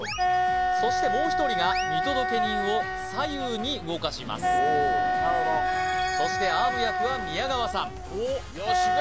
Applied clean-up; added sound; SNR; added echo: none; Wind instrument, woodwind instrument; -4 dB; none.